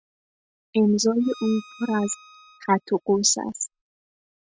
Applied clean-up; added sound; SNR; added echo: classical method spectral subtraction.